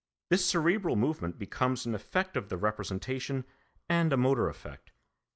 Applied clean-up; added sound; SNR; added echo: none; none; none; none.